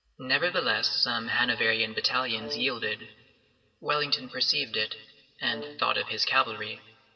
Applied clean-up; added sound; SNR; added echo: none; Brass instrument; 18 dB; reverberation time 1.9 s.